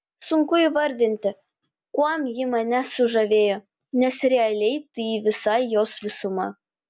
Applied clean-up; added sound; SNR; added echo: none; none; none; none.